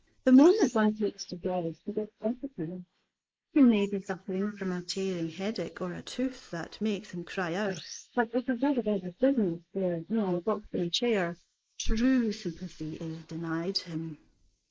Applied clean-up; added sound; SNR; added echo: neural mask model Resemble Enhance denoiser.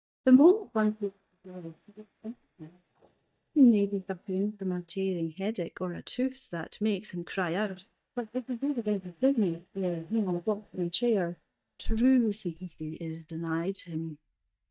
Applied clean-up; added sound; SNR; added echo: neural mask model DeepFilterNet 3.